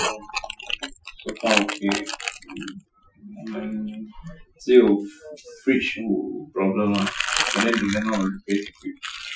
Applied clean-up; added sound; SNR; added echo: classical method Wiener filter.